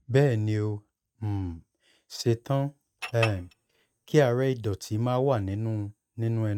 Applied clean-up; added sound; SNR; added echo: neural mask model RNNoise.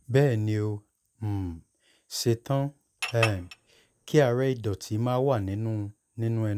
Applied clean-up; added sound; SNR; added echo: none; Chink, clink; 7 dB; none.